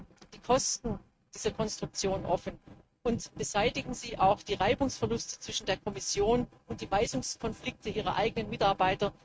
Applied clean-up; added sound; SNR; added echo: neural mask model RNNoise.